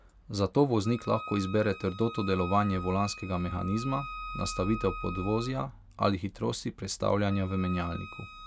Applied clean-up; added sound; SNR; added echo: none; Wind instrument, woodwind instrument; 13 dB; none.